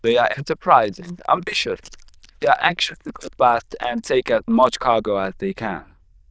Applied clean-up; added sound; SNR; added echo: neural diffusion model UNIVERSE++.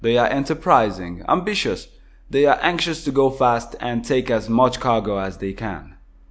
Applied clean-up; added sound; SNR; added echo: none; none; none; none.